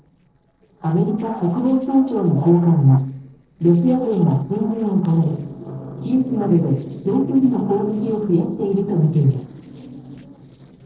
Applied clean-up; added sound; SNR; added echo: neural separator model SepFormer DNS4.